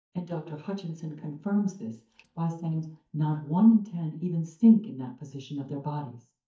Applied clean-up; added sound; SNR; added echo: neural mask model DeepFilterNet 3.